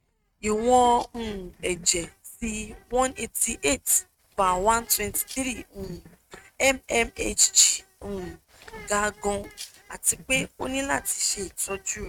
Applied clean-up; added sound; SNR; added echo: neural mask model RNNoise.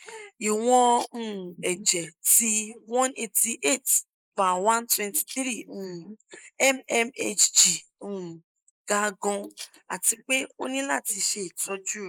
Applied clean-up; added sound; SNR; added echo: neural mask model Resemble Enhance denoiser.